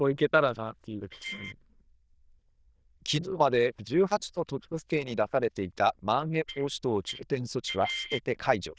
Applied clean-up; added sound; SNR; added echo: neural diffusion model UNIVERSE++.